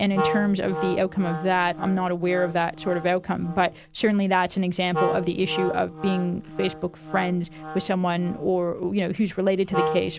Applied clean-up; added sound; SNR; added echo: none; Wind instrument, woodwind instrument; 8 dB; none.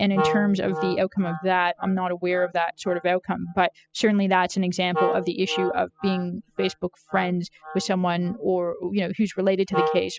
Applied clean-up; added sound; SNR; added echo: classical method spectral subtraction.